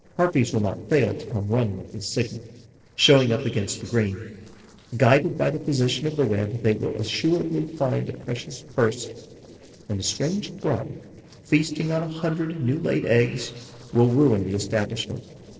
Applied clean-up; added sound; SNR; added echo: neural separator model SepFormer DNS4.